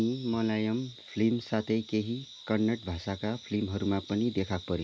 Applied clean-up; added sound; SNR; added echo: none; none; none; none.